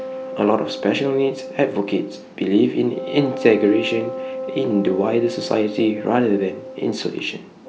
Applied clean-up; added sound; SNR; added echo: none; Wind instrument, woodwind instrument; 11 dB; none.